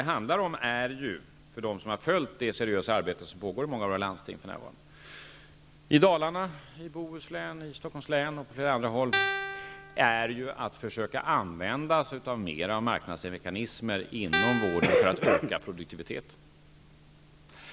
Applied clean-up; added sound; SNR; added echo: none; Guitar; 0 dB; none.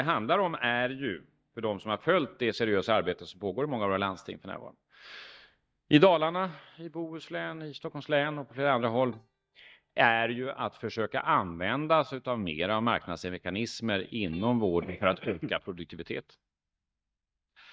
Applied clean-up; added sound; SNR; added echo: neural mask model DeepFilterNet 3.